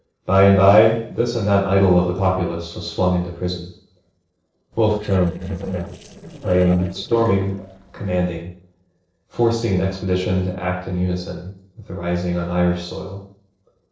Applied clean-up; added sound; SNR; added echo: neural separator model SepFormer DNS4.